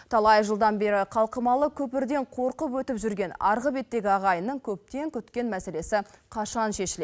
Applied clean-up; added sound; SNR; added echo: none; none; none; none.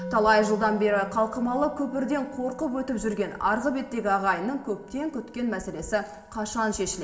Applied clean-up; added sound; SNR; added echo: none; Musical instrument; 17 dB; reverberation time 1.1 s.